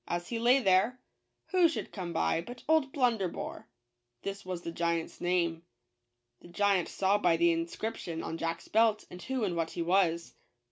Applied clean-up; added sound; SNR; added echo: none; none; none; none.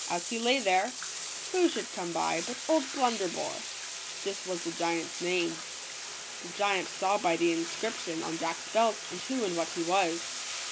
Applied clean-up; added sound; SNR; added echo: none; Bathtub (filling or washing); 7 dB; none.